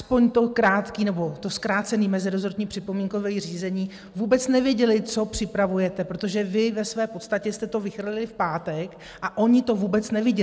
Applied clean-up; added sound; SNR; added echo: none; none; none; none.